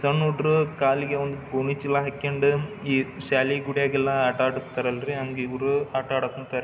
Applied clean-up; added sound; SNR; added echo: none; none; none; none.